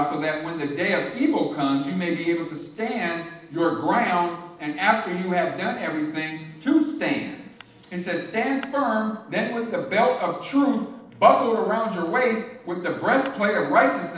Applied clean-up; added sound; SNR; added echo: neural separator model SepFormer DNS4.